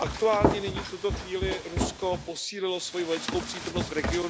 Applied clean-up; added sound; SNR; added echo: none; Run; 2 dB; none.